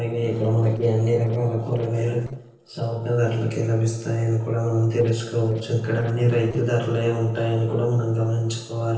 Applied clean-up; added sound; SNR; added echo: neural separator model SepFormer DNS4.